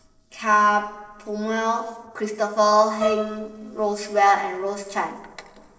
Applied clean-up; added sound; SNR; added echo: neural separator model SepFormer DNS4.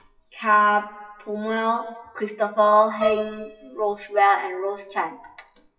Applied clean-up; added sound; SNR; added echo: classical method WPE with log-MMSE.